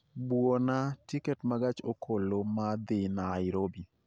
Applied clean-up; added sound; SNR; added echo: none; none; none; none.